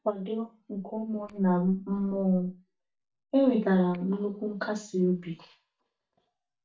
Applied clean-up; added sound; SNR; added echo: neural mask model DeepFilterNet 3.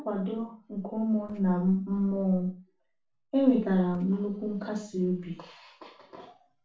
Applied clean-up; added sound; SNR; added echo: neural separator model SepFormer DNS4.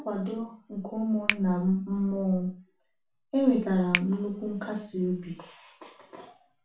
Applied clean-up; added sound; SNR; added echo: none; Finger snapping; 9 dB; reverberation time 0.3 s.